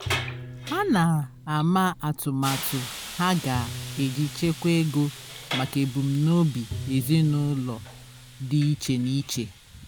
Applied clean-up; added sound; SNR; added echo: none; Bowed string instrument + Hiss; 11 dB; none.